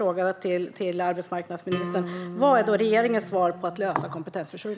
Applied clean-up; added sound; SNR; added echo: none; Acoustic guitar; 10 dB; none.